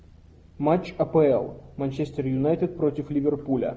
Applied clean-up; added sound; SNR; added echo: none; none; none; none.